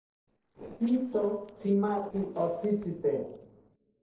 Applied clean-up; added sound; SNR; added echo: neural separator model SepFormer DNS4.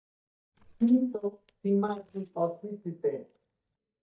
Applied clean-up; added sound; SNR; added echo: neural mask model DeepFilterNet 3.